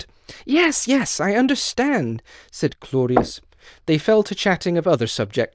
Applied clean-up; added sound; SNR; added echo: neural diffusion model UNIVERSE++.